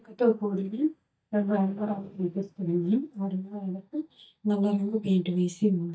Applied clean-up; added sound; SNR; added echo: neural mask model DeepFilterNet 3.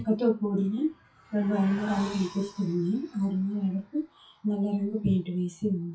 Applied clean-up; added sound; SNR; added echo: classical method WPE with log-MMSE.